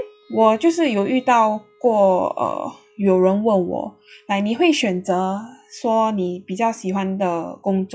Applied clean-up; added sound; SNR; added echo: classical method log-MMSE.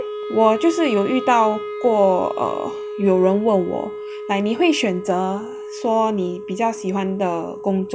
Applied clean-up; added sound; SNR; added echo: none; Wind instrument, woodwind instrument; 10 dB; none.